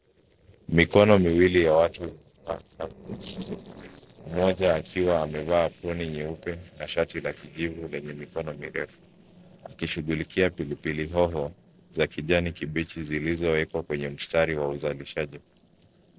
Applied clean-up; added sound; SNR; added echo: neural separator model SepFormer DNS4.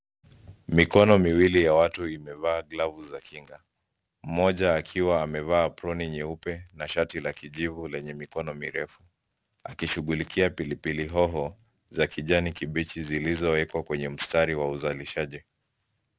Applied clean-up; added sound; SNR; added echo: none; none; none; none.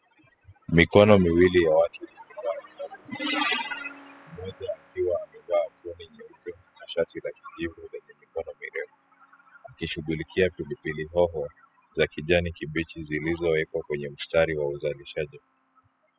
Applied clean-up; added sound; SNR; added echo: classical method spectral subtraction.